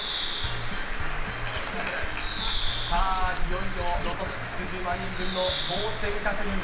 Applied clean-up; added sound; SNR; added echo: none; Bird; -4 dB; reverberation time 0.6 s.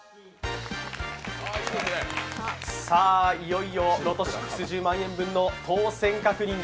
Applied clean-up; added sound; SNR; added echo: none; none; none; none.